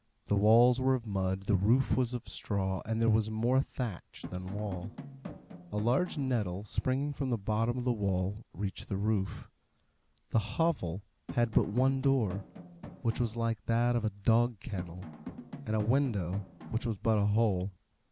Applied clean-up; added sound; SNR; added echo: none; Drum; 14 dB; none.